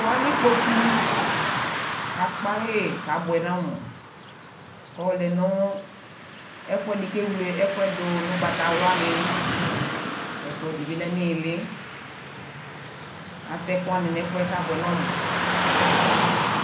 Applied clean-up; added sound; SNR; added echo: none; Car passing by / Traffic noise, roadway noise; 0 dB; reverberation time 0.5 s.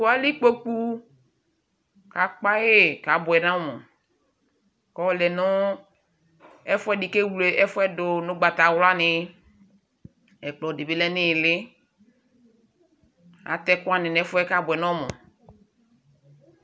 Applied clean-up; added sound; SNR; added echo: none; none; none; none.